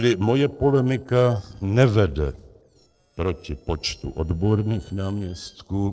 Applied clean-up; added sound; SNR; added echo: neural separator model SepFormer DNS4.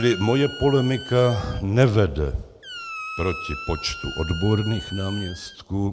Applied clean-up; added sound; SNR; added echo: none; Squeak; 14 dB; none.